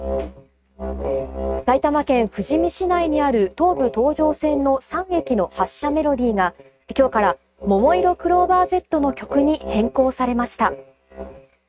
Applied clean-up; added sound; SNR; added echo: neural mask model RNNoise.